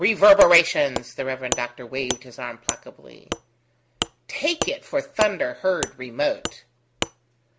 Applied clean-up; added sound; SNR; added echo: none; Wood; 10 dB; none.